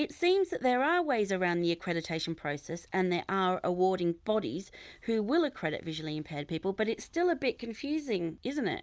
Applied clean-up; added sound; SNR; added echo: none; none; none; none.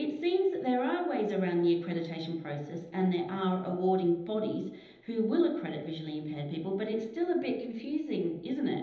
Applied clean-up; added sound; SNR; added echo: none; none; none; reverberation time 0.9 s.